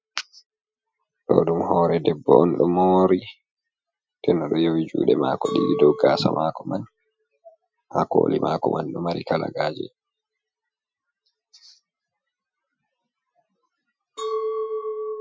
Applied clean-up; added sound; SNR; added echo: classical method Wiener filter.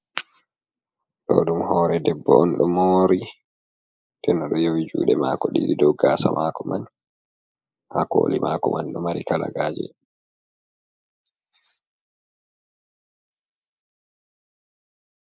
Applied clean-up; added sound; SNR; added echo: neural mask model Resemble Enhance denoiser.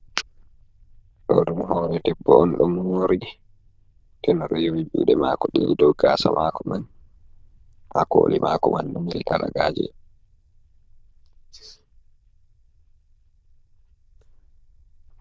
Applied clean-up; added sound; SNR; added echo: neural diffusion model UNIVERSE++.